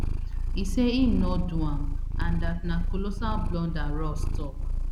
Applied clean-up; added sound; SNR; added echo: none; Purr; -4 dB; none.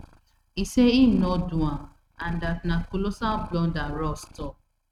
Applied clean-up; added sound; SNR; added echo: neural mask model RNNoise.